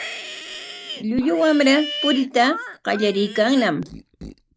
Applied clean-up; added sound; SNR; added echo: none; Livestock, farm animals, working animals; 12 dB; none.